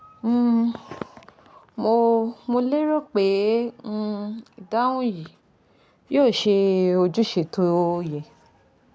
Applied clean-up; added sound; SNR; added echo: none; none; none; none.